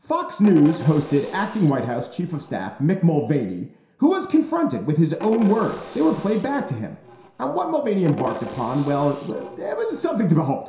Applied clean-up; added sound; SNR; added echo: none; Percussion; 16 dB; reverberation time 0.7 s.